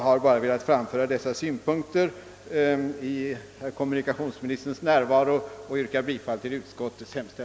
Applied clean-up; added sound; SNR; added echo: none; none; none; none.